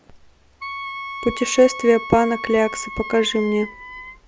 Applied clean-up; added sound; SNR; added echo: none; Wind instrument, woodwind instrument; 12 dB; none.